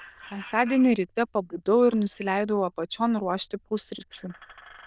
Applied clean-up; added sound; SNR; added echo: neural diffusion model UNIVERSE++.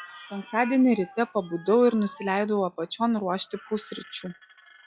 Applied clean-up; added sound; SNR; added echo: classical method log-MMSE.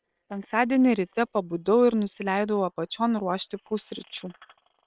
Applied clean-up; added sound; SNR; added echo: neural separator model SepFormer WHAM!.